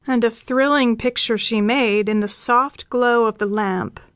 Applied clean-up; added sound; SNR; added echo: none; none; none; none.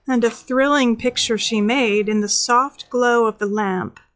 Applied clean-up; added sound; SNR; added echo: classical method log-MMSE.